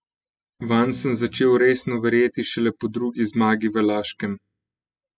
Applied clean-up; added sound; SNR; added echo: classical method spectral subtraction.